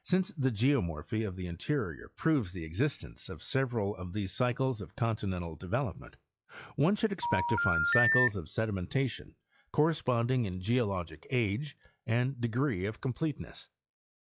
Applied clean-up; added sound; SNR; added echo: classical method log-MMSE.